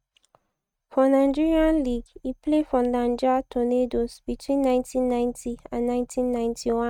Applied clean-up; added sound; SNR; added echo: neural mask model RNNoise.